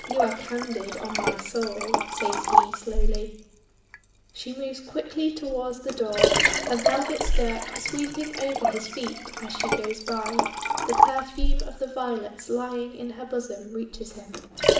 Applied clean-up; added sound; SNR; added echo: none; Liquid; -5 dB; reverberation time 0.8 s.